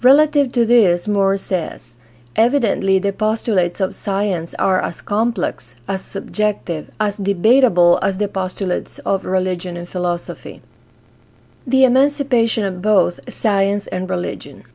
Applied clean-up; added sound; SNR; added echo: none; none; none; none.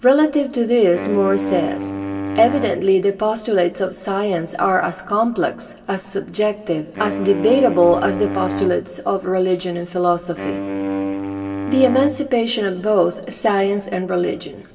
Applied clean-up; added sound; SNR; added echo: none; Wind instrument, woodwind instrument; 7 dB; reverberation time 2.9 s.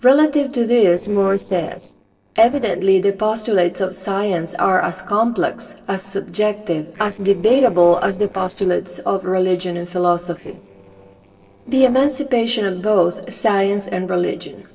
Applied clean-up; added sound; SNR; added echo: neural separator model SepFormer DNS4.